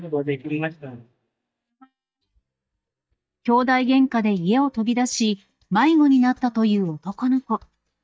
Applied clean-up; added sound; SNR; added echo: neural mask model DeepFilterNet 3.